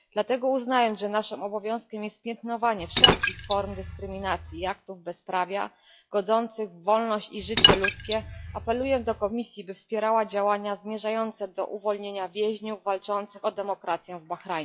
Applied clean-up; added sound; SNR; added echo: classical method log-MMSE.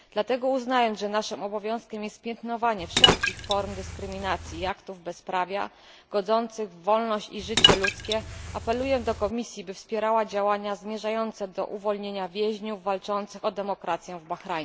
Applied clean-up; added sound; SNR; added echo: none; Liquid; -3 dB; none.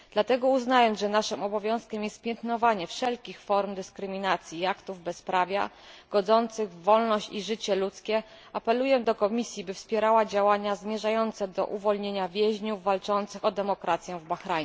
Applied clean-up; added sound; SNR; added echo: none; none; none; none.